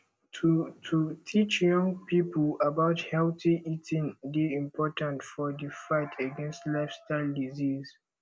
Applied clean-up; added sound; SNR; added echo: none; none; none; none.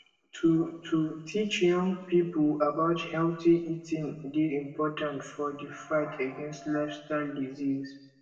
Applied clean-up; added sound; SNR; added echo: none; none; none; reverberation time 0.8 s.